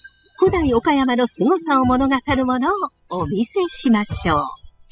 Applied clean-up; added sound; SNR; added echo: classical method spectral subtraction.